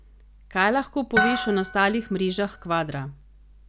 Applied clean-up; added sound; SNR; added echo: none; Harp; 3 dB; none.